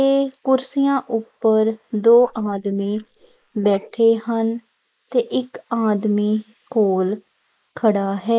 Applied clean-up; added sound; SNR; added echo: neural mask model Resemble Enhance denoiser.